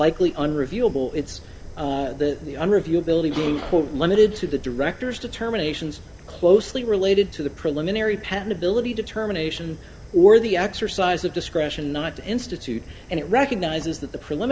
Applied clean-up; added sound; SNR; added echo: none; Fire; 17 dB; none.